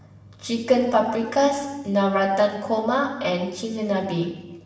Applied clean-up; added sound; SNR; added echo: none; none; none; reverberation time 1.0 s.